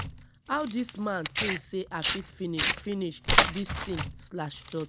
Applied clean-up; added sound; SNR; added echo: none; Tearing; -5 dB; none.